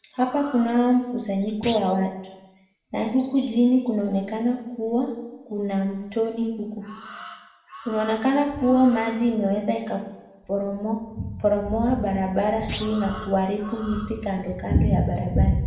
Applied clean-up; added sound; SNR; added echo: none; Thump, thud; 17 dB; reverberation time 0.9 s.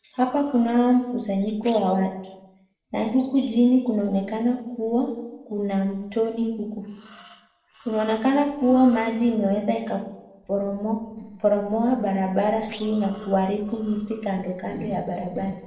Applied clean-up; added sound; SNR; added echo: neural separator model SepFormer DNS4.